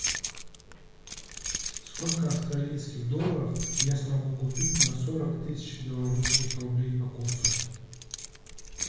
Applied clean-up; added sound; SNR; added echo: none; Keys jangling; 2 dB; reverberation time 1.0 s.